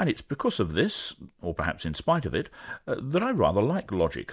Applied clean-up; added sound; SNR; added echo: none; none; none; none.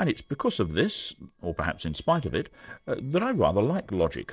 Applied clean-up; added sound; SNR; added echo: neural separator model SepFormer DNS4.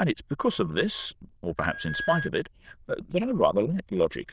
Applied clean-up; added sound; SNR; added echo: neural diffusion model UNIVERSE++.